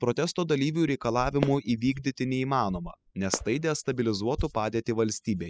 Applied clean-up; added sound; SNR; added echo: classical method spectral subtraction.